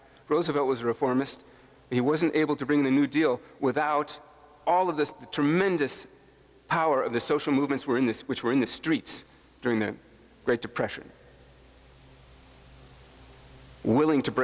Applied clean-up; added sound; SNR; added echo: none; none; none; none.